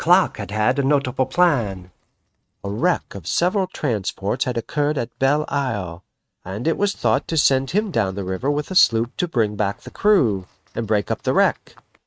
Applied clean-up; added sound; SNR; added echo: neural mask model RNNoise.